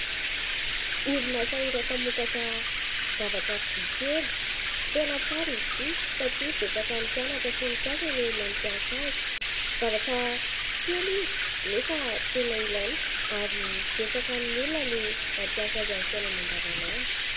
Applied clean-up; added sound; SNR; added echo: none; Bathtub (filling or washing); -4 dB; reverberation time 2.1 s.